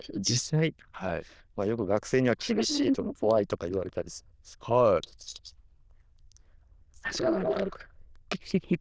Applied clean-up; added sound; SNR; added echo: neural diffusion model UNIVERSE++.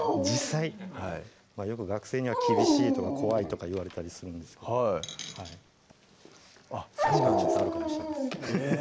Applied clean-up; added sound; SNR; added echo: none; Dog; -1 dB; none.